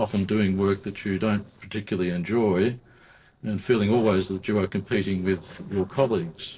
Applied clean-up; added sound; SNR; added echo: neural separator model SepFormer DNS4.